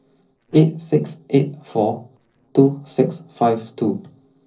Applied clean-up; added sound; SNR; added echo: neural separator model SepFormer DNS4.